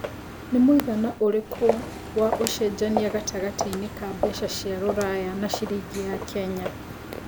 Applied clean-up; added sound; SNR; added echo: none; Walk, footsteps; 7 dB; none.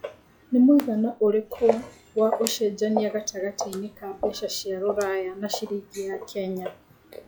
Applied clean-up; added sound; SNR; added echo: classical method log-MMSE.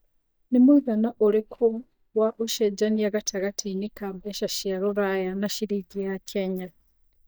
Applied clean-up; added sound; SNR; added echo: neural mask model DeepFilterNet 3.